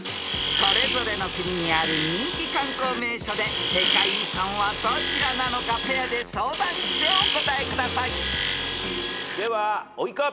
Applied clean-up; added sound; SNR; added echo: none; Tools; 0 dB; none.